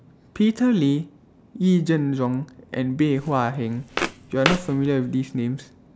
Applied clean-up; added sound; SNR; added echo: none; Walk, footsteps; 8 dB; none.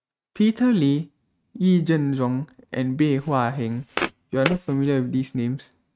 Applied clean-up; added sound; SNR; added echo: neural mask model RNNoise.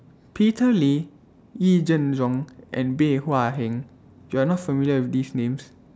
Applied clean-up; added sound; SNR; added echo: none; none; none; none.